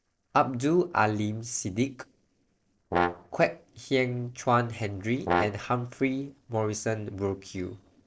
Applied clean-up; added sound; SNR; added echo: neural separator model SepFormer DNS4.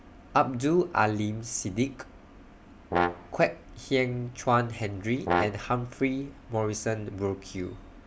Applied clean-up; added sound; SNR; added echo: none; Brass instrument; 3 dB; none.